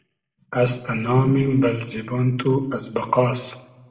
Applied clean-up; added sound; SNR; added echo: none; none; none; reverberation time 0.7 s.